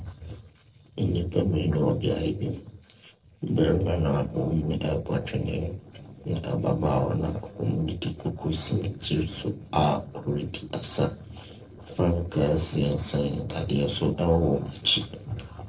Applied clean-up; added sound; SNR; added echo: neural separator model SepFormer DNS4.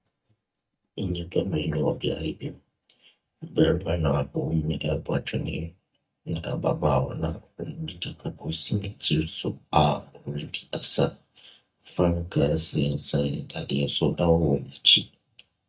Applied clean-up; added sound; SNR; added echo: neural mask model DeepFilterNet 3.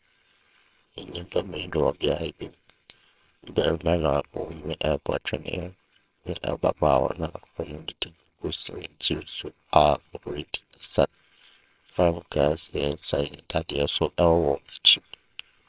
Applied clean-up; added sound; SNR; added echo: neural separator model SepFormer WHAMR!.